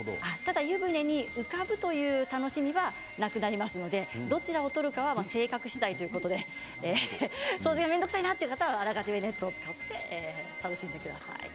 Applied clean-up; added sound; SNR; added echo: none; Bowed string instrument; 7 dB; none.